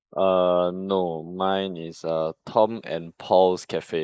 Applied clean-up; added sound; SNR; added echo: neural mask model Resemble Enhance denoiser.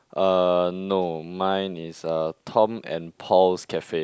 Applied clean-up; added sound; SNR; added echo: none; none; none; none.